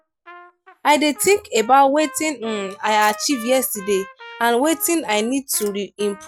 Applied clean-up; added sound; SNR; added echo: none; Trumpet + Ratchet, pawl; 18 dB; none.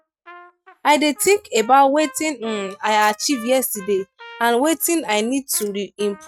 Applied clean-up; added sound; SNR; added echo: neural mask model RNNoise.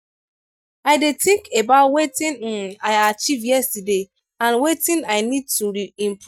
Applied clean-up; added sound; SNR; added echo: neural mask model DeepFilterNet 3.